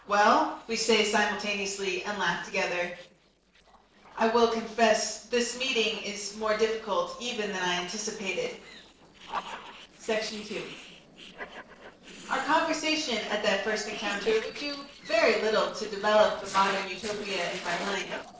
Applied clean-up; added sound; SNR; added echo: neural separator model SepFormer DNS4.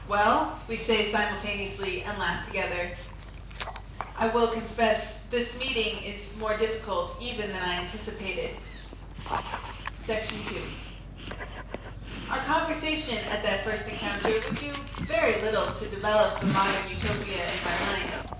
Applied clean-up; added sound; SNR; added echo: none; Dog; 7 dB; reverberation time 0.6 s.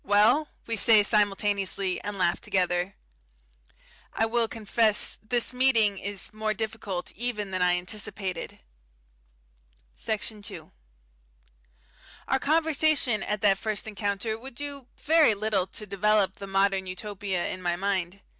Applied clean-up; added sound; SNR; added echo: none; none; none; none.